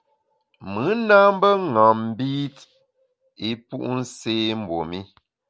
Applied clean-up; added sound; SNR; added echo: none; none; none; none.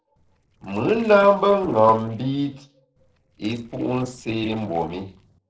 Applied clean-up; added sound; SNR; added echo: neural separator model SepFormer DNS4.